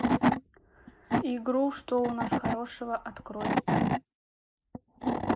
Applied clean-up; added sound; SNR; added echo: neural mask model Resemble Enhance denoiser.